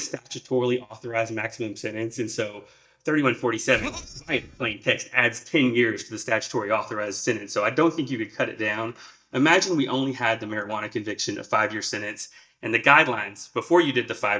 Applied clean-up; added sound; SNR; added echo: neural mask model DeepFilterNet 3.